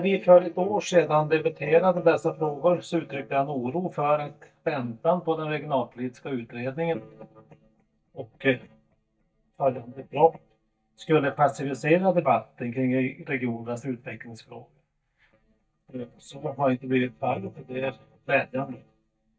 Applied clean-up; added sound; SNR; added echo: neural mask model DeepFilterNet 3.